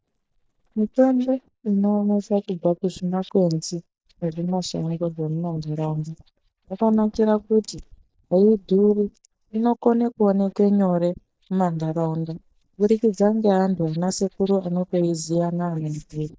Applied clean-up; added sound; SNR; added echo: neural mask model DeepFilterNet 3.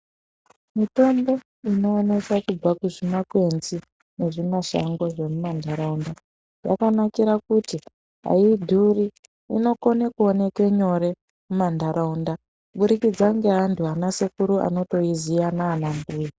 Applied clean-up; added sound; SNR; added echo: none; none; none; none.